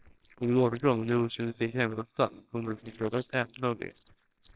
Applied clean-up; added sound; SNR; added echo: neural separator model SepFormer WHAMR!.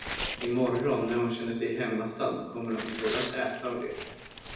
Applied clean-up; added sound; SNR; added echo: none; Tearing; 10 dB; reverberation time 0.9 s.